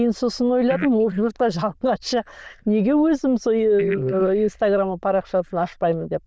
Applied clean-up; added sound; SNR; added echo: neural diffusion model UNIVERSE++.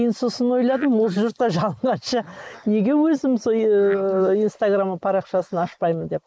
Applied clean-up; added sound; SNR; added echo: neural mask model Resemble Enhance denoiser.